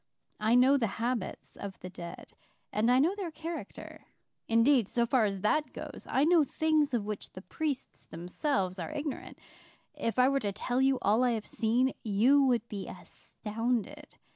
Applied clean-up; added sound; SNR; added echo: none; none; none; none.